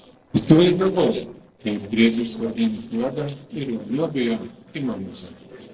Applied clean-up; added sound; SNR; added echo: neural separator model SepFormer DNS4.